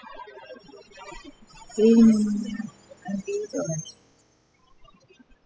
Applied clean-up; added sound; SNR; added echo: classical method spectral subtraction.